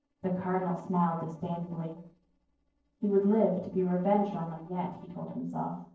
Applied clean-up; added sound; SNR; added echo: neural separator model SepFormer DNS4.